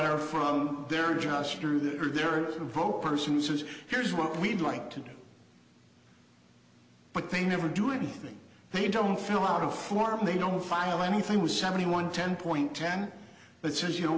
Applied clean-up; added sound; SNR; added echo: none; none; none; none.